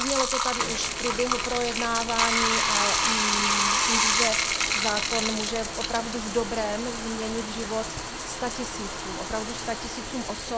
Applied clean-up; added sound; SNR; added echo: none; Bathtub (filling or washing); -4 dB; none.